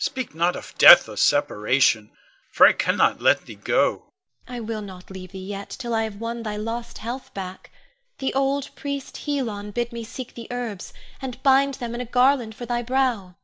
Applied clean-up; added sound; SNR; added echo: none; none; none; none.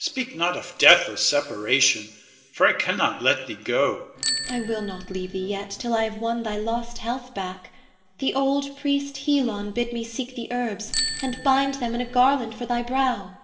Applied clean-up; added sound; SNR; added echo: none; Bicycle bell; 13 dB; reverberation time 2.3 s.